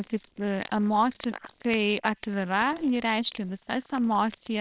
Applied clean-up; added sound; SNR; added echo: neural separator model SepFormer WHAMR!.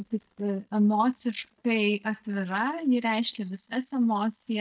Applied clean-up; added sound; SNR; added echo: neural mask model DeepFilterNet 3.